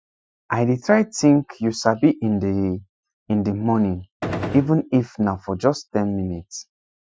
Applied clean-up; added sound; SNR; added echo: classical method Wiener filter.